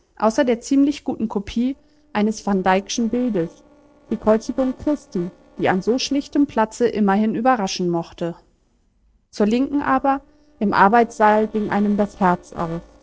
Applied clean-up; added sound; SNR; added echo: neural separator model SepFormer DNS4.